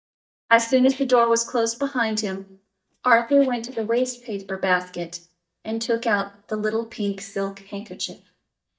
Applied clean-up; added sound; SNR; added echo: neural mask model DeepFilterNet 3.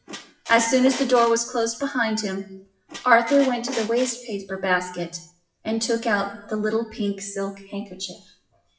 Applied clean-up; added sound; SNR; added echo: classical method WPE with log-MMSE.